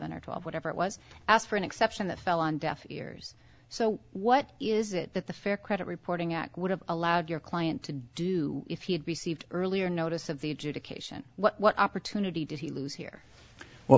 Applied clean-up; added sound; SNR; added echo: none; none; none; none.